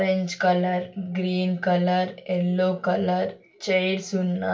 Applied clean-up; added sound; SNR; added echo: none; none; none; reverberation time 0.2 s.